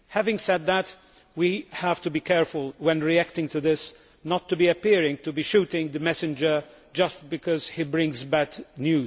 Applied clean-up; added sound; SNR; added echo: none; none; none; none.